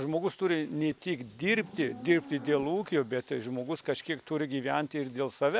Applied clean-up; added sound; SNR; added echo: none; none; none; none.